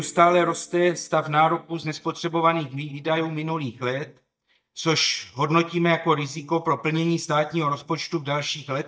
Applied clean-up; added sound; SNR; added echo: neural mask model DeepFilterNet 3.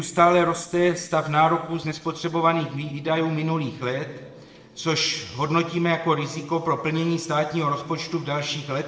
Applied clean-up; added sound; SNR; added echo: neural separator model SepFormer DNS4.